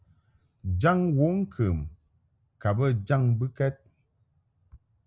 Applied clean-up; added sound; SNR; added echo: none; none; none; none.